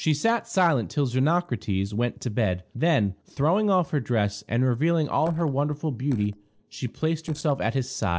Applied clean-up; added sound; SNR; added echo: neural separator model SepFormer DNS4.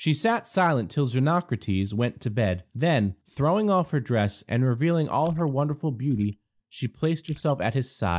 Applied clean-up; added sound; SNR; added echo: neural mask model DeepFilterNet 3.